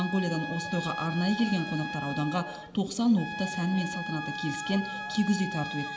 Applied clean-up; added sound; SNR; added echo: none; Trumpet; 8 dB; reverberation time 2.9 s.